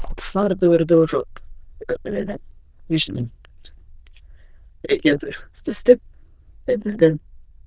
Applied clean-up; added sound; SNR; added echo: neural diffusion model UNIVERSE++.